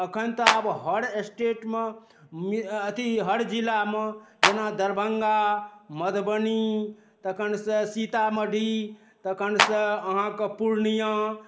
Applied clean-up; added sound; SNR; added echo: none; Clapping; -2 dB; reverberation time 0.3 s.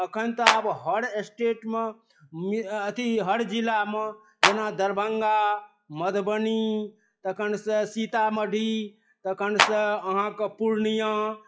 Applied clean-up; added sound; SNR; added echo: classical method WPE with log-MMSE.